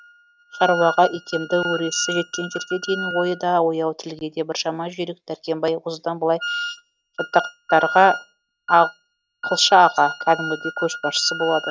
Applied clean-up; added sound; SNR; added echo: neural mask model RNNoise.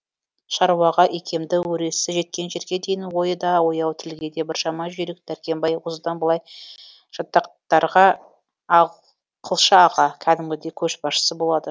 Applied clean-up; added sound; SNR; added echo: none; none; none; none.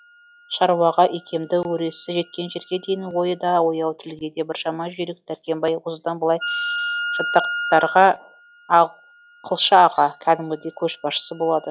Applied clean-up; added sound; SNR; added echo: classical method log-MMSE.